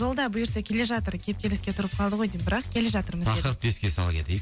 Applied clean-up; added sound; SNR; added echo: none; none; none; none.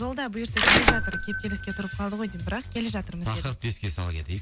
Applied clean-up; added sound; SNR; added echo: none; Bell / Mechanisms; -4 dB; none.